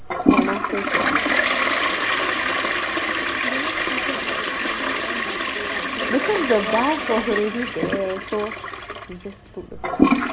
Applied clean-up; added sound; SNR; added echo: none; Toilet flush; -5 dB; none.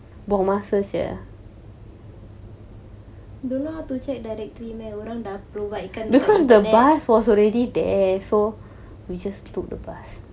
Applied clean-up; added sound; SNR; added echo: none; none; none; none.